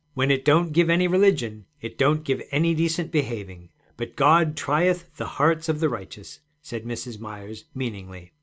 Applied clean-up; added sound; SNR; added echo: none; none; none; none.